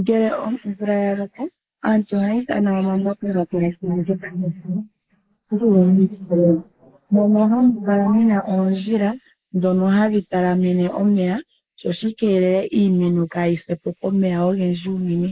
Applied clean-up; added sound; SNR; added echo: neural mask model Resemble Enhance denoiser.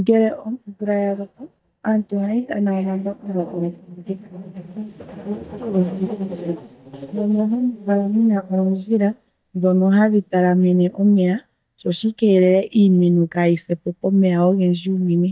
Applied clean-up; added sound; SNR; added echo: neural mask model DeepFilterNet 3.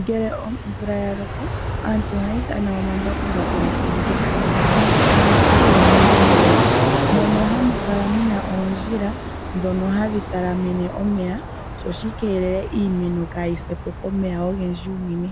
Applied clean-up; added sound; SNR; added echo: none; Fixed-wing aircraft, airplane; -3 dB; none.